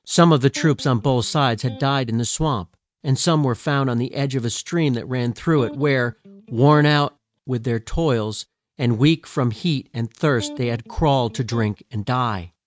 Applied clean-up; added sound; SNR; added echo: neural mask model RNNoise.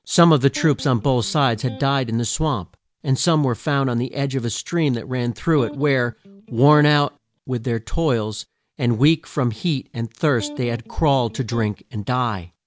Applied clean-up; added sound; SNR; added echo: none; Electric guitar; 19 dB; none.